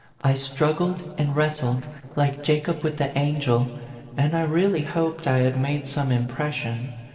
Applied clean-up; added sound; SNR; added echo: neural separator model SepFormer DNS4.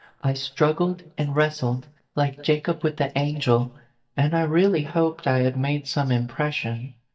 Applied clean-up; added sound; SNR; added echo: neural mask model DeepFilterNet 3.